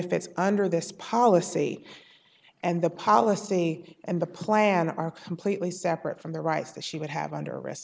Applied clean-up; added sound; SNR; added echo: none; none; none; none.